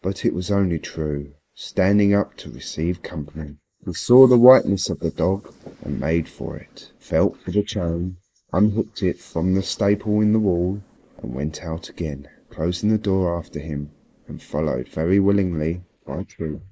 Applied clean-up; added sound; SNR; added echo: neural mask model Resemble Enhance denoiser.